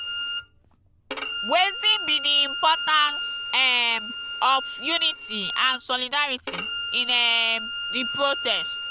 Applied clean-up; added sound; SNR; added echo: none; Bowed string instrument; 5 dB; none.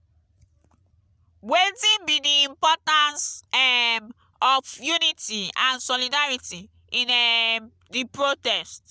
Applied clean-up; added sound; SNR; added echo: none; none; none; none.